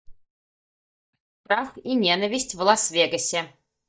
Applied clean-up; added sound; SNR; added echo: neural mask model DeepFilterNet 3.